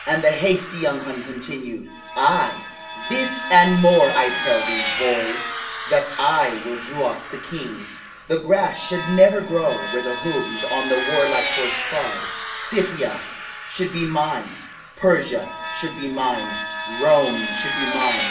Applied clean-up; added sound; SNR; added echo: none; Vehicle; 6 dB; reverberation time 0.6 s.